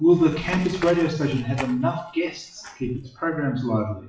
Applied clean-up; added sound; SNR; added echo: classical method WPE with log-MMSE.